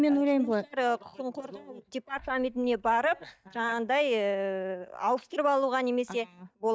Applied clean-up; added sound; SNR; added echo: neural mask model DeepFilterNet 3.